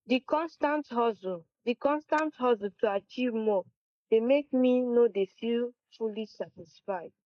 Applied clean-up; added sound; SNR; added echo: neural mask model Resemble Enhance denoiser.